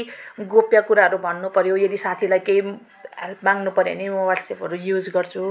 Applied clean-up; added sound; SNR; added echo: none; none; none; none.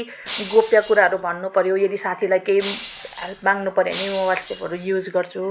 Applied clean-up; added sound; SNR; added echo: none; Shatter; 8 dB; none.